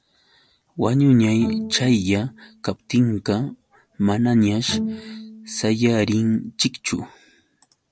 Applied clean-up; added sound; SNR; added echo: none; Bowed string instrument; 12 dB; none.